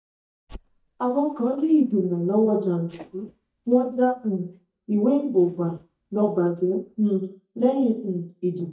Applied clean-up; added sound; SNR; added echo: neural mask model DeepFilterNet 3.